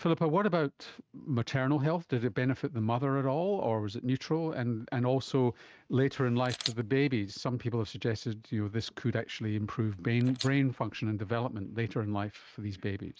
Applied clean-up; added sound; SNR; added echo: neural mask model RNNoise.